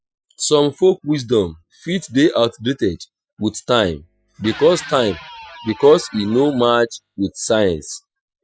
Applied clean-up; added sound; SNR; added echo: classical method spectral subtraction.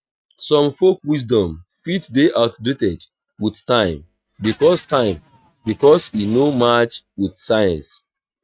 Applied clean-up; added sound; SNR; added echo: neural mask model RNNoise.